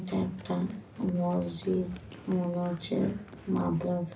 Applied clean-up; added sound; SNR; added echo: none; Run; 20 dB; reverberation time 0.4 s.